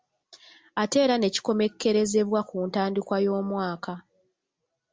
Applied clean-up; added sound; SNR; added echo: none; none; none; none.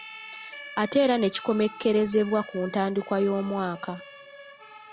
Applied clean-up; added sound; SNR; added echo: none; Siren; 17 dB; none.